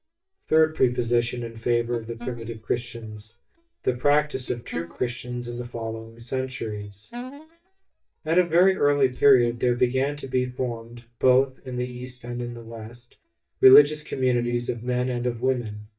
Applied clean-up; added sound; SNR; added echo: neural mask model DeepFilterNet 3.